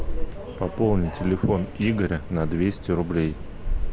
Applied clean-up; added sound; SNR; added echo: none; Subway, metro, underground; 3 dB; none.